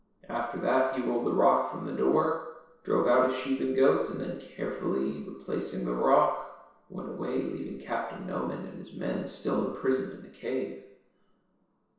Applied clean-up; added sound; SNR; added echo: none; none; none; reverberation time 0.7 s.